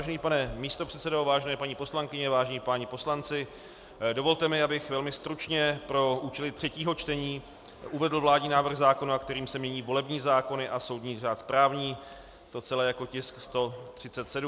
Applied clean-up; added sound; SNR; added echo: none; none; none; none.